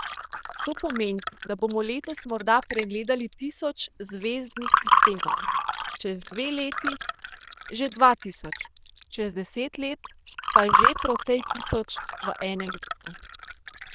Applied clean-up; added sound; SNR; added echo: neural diffusion model UNIVERSE++.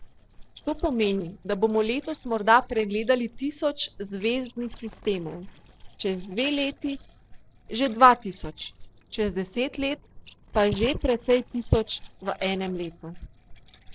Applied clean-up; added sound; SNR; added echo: neural separator model SepFormer DNS4.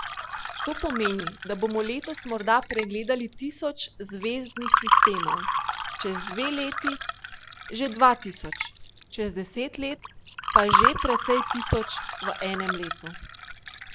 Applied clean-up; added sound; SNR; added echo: none; Fill (with liquid) / Water; -1 dB; none.